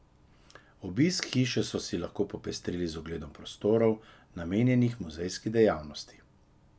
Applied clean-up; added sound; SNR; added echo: none; none; none; none.